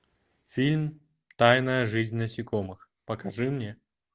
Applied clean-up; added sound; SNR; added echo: none; none; none; none.